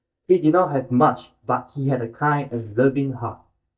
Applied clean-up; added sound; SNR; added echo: neural mask model DeepFilterNet 3.